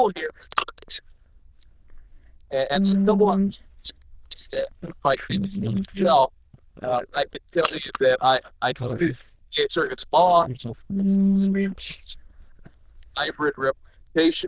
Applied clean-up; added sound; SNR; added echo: neural diffusion model UNIVERSE++.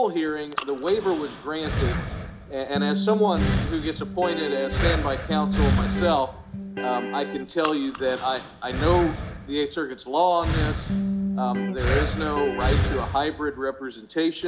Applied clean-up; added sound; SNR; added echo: none; Breathing + Electric guitar; 1 dB; none.